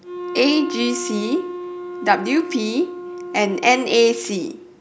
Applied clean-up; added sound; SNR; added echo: none; Wind instrument, woodwind instrument; 10 dB; none.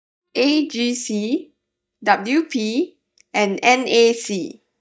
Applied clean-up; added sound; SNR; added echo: neural mask model DeepFilterNet 3.